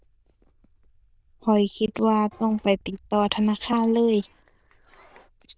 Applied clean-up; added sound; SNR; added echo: neural diffusion model UNIVERSE++.